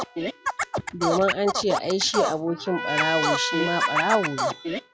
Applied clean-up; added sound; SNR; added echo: classical method log-MMSE.